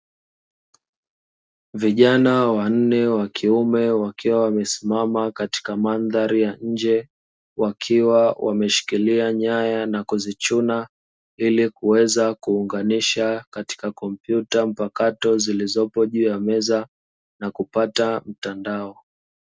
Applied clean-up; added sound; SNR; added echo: none; none; none; none.